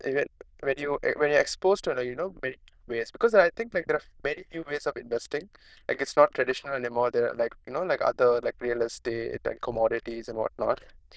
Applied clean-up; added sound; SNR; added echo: neural diffusion model UNIVERSE++.